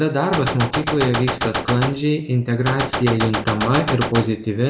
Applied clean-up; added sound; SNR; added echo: none; Gunshot, gunfire; 4 dB; none.